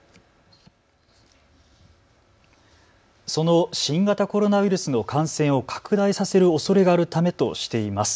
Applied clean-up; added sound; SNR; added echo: none; none; none; none.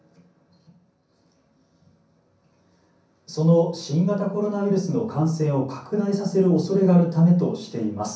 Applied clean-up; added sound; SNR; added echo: none; none; none; reverberation time 0.6 s.